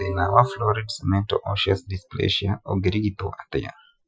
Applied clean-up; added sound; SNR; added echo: classical method Wiener filter.